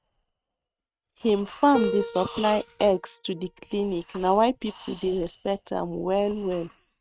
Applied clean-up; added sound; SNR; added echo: neural mask model RNNoise.